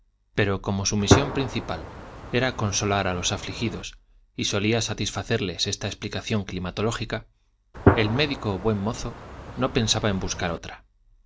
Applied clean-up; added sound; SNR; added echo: none; Gunshot, gunfire; 1 dB; none.